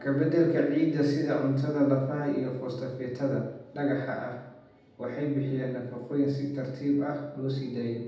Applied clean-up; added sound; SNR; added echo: none; none; none; reverberation time 0.8 s.